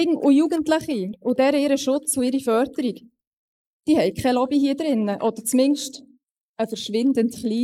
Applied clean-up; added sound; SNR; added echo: neural mask model Resemble Enhance denoiser.